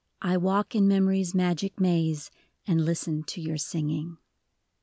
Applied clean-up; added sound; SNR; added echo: none; none; none; none.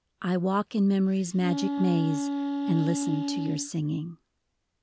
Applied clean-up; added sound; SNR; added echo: none; Wind instrument, woodwind instrument; 3 dB; none.